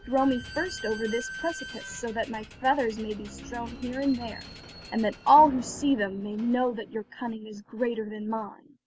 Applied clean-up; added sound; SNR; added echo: none; Squeak / Slam; 15 dB; none.